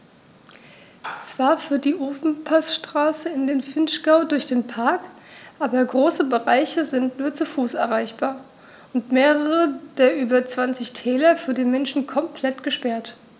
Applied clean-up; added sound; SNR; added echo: none; none; none; none.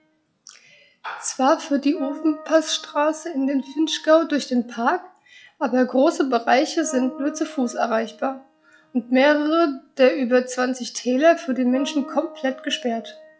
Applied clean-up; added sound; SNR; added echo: classical method log-MMSE.